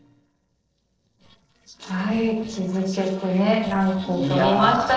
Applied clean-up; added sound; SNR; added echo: neural separator model SepFormer DNS4.